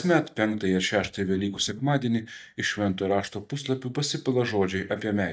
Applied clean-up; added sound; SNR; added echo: neural mask model DeepFilterNet 3.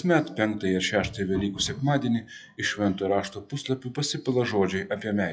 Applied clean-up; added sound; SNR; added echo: classical method WPE with log-MMSE.